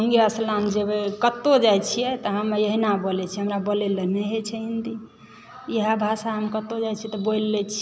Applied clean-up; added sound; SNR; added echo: none; none; none; none.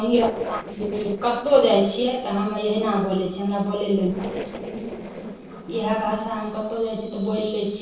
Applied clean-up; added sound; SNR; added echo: neural separator model SepFormer DNS4.